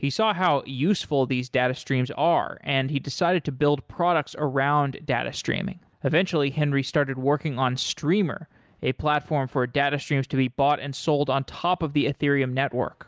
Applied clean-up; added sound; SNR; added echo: none; none; none; none.